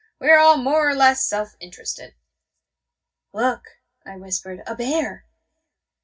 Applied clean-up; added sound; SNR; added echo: none; none; none; reverberation time 0.4 s.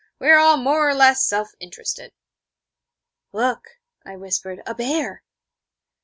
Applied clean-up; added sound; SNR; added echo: none; none; none; none.